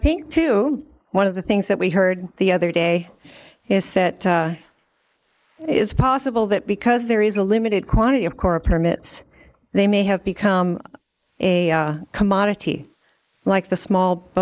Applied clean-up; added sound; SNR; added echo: neural mask model Resemble Enhance denoiser.